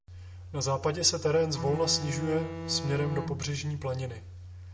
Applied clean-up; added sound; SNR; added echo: none; Bowed string instrument; 8 dB; none.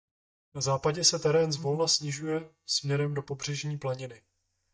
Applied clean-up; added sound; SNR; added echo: neural mask model DeepFilterNet 3.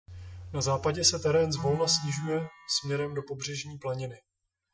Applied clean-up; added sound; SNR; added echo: classical method Wiener filter.